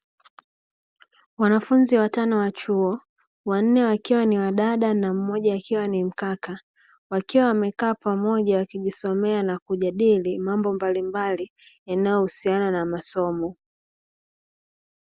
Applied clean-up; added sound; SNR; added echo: none; none; none; none.